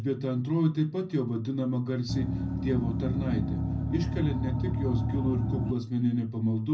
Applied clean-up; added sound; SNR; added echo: none; Engine; 0 dB; reverberation time 0.4 s.